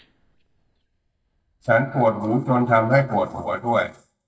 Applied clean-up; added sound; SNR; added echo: neural mask model DeepFilterNet 3.